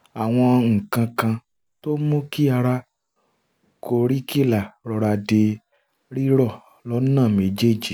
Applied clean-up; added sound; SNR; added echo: none; none; none; none.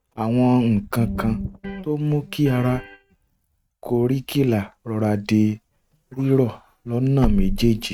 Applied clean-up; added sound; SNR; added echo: neural mask model RNNoise.